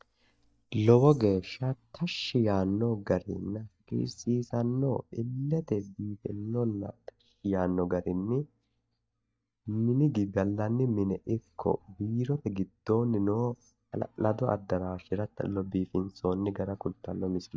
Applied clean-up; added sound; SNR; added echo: neural mask model DeepFilterNet 3.